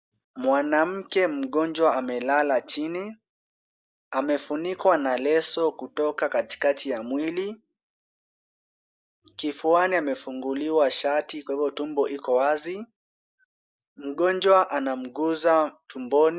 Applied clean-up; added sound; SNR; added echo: none; none; none; none.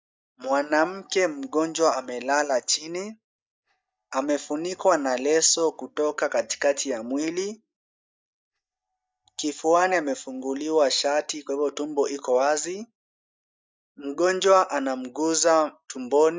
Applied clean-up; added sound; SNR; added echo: neural mask model DeepFilterNet 3.